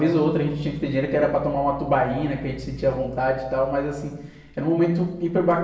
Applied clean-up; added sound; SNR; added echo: none; none; none; reverberation time 0.9 s.